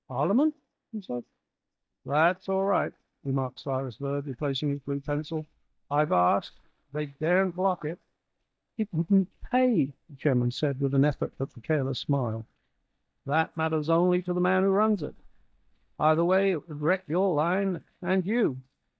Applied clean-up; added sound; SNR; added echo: neural mask model DeepFilterNet 3.